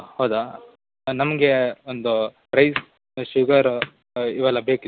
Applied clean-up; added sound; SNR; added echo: none; none; none; none.